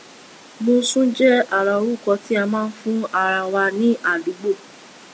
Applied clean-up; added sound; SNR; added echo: none; none; none; none.